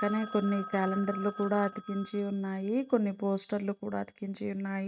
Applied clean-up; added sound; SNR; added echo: neural mask model RNNoise.